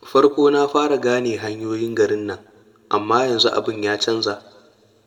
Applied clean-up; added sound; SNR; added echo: none; none; none; reverberation time 1.0 s.